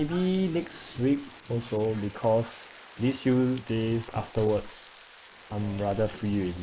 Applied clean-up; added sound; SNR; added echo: neural mask model Resemble Enhance denoiser.